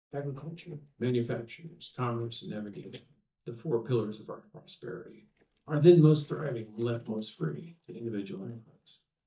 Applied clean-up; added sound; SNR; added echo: neural mask model DeepFilterNet 3.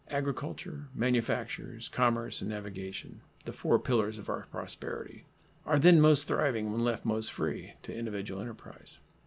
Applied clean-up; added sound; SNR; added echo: none; none; none; none.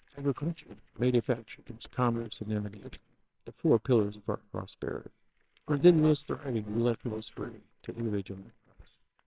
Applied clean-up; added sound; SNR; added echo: neural separator model SepFormer WHAMR!.